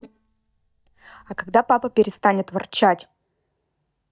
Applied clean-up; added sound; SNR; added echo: neural mask model DeepFilterNet 3.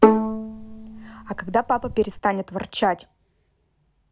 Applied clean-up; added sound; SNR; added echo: none; Bowed string instrument; -4 dB; none.